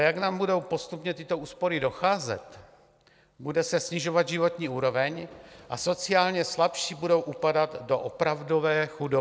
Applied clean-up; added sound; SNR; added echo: none; none; none; none.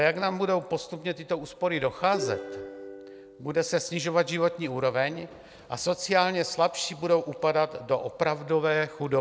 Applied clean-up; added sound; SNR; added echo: none; Plucked string instrument; 10 dB; none.